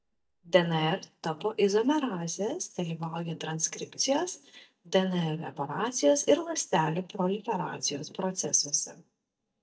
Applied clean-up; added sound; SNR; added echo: neural mask model DeepFilterNet 3.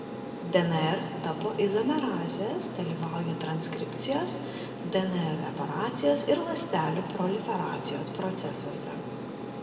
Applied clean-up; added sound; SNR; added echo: none; Aircraft; 7 dB; reverberation time 2.0 s.